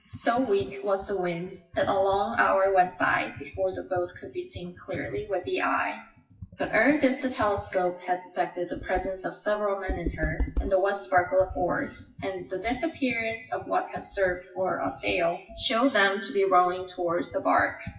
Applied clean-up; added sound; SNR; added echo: classical method WPE with log-MMSE.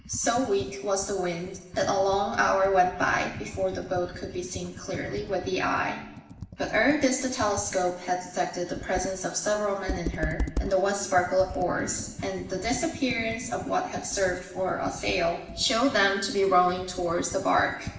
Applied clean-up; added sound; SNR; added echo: none; Computer keyboard; 13 dB; reverberation time 0.8 s.